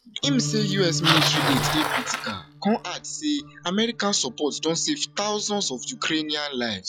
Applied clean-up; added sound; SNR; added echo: classical method log-MMSE.